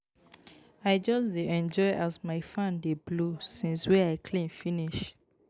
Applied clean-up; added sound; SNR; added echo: none; none; none; none.